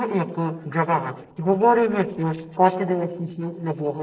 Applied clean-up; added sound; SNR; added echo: neural separator model SepFormer DNS4.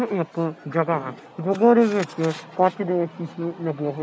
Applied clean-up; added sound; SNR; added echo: none; none; none; none.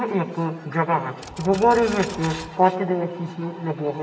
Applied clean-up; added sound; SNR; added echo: none; Typewriter; 18 dB; reverberation time 0.9 s.